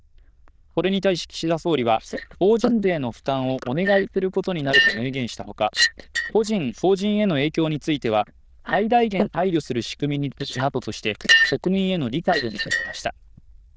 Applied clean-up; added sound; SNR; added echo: neural diffusion model UNIVERSE++.